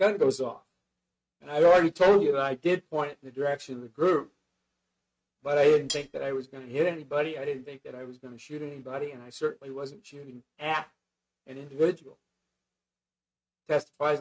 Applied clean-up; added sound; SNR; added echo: neural mask model RNNoise.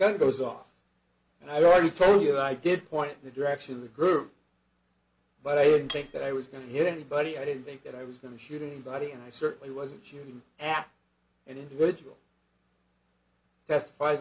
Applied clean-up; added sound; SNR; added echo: none; Cutlery, silverware; 10 dB; none.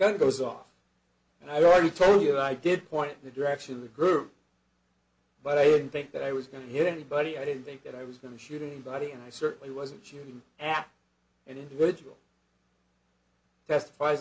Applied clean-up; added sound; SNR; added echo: none; none; none; none.